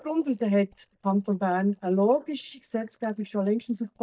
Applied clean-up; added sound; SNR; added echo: neural mask model DeepFilterNet 3.